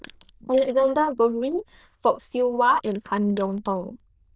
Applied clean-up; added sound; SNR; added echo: neural diffusion model UNIVERSE++.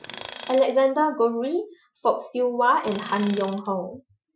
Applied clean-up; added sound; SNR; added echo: classical method Wiener filter.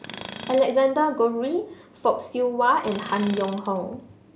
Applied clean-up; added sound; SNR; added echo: none; Tools; 16 dB; none.